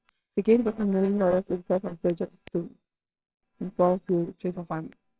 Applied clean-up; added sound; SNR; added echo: neural separator model SepFormer WHAMR!.